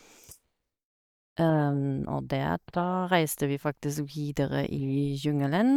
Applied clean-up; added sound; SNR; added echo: neural mask model DeepFilterNet 3.